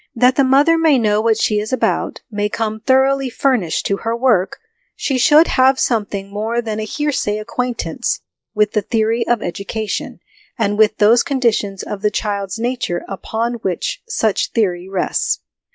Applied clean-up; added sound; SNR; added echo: neural mask model Resemble Enhance denoiser.